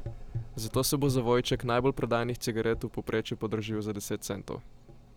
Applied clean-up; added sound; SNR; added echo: none; Gurgling / Engine; 12 dB; none.